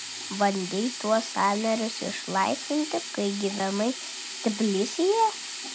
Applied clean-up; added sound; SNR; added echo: none; Sink (filling or washing); 9 dB; none.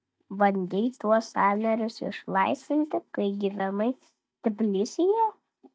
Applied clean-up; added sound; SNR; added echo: neural mask model DeepFilterNet 3.